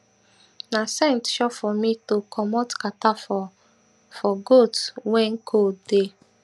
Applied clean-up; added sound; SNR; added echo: none; none; none; none.